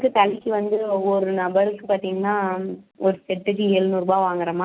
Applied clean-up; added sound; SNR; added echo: none; none; none; none.